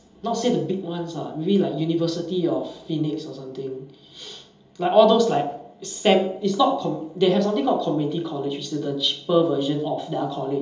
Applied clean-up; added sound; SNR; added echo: none; none; none; reverberation time 1.2 s.